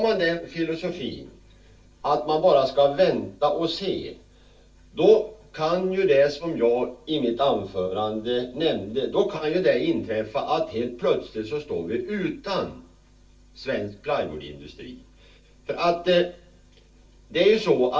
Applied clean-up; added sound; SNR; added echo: none; none; none; reverberation time 0.3 s.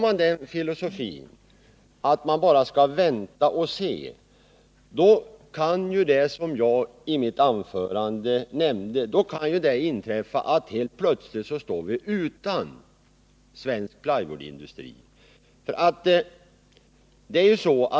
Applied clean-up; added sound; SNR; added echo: none; none; none; none.